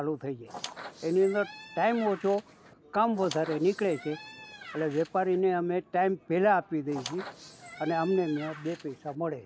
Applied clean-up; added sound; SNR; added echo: none; Squeak; 15 dB; none.